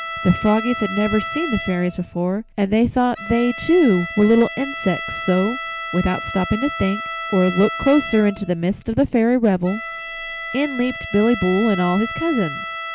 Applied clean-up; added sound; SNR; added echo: none; Bowed string instrument; 10 dB; none.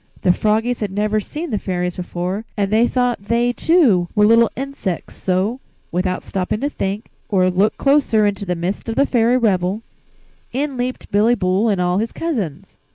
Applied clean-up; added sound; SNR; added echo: neural mask model Resemble Enhance denoiser.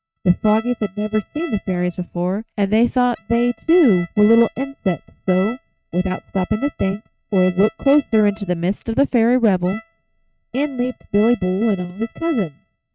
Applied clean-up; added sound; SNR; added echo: neural mask model RNNoise.